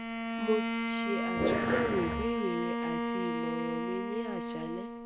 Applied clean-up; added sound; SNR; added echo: none; Bowed string instrument + Growling; -4 dB; none.